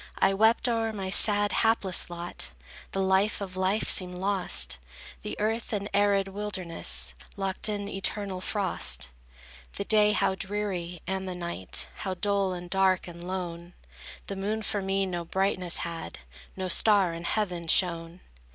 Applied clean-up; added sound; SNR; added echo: none; none; none; none.